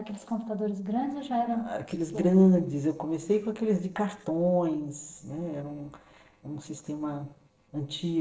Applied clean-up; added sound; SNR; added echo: neural separator model SepFormer DNS4.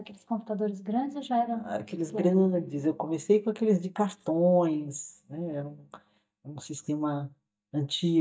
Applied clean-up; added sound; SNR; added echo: neural mask model DeepFilterNet 3.